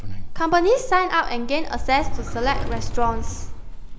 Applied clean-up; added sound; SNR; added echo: none; Sliding door; 1 dB; none.